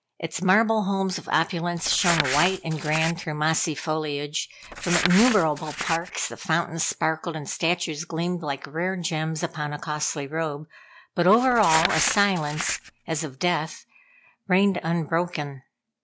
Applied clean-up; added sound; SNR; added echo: none; Crumpling, crinkling; 5 dB; none.